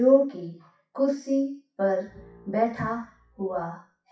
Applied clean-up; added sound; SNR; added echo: classical method WPE with log-MMSE.